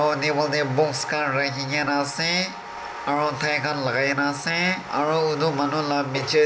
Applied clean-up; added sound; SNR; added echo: none; none; none; none.